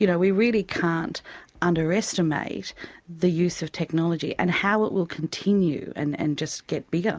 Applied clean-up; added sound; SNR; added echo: none; none; none; none.